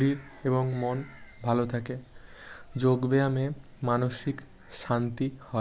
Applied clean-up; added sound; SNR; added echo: none; none; none; none.